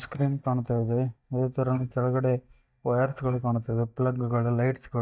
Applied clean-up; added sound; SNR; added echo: neural mask model DeepFilterNet 3.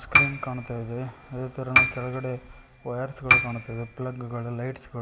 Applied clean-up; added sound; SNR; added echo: none; Piano; -5 dB; reverberation time 1.0 s.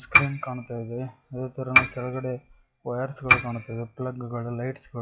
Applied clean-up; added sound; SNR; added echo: classical method WPE with log-MMSE.